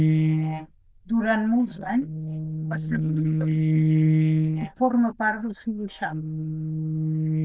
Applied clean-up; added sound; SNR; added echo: neural diffusion model UNIVERSE++.